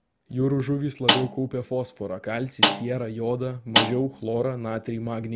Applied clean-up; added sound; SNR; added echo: none; Snare drum; -1 dB; none.